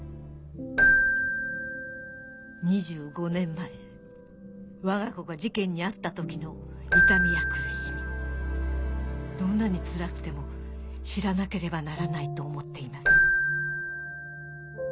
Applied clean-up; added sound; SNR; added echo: none; Keyboard (musical); -2 dB; none.